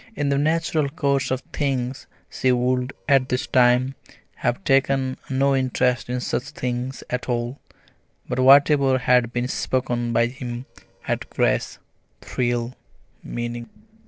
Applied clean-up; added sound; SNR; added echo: neural separator model SepFormer DNS4.